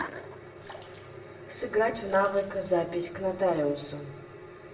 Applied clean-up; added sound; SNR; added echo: none; Sink (filling or washing) / Water / Splash, splatter; 20 dB; reverberation time 0.7 s.